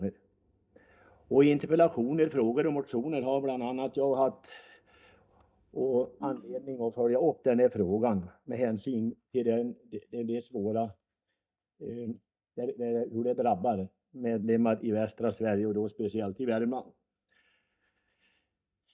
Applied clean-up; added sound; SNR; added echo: neural mask model DeepFilterNet 3.